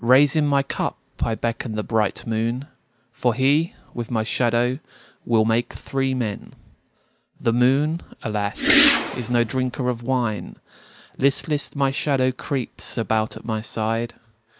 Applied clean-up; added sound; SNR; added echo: none; Whoosh, swoosh, swish; -1 dB; none.